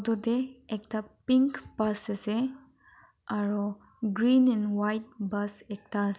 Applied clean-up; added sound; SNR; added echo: none; none; none; none.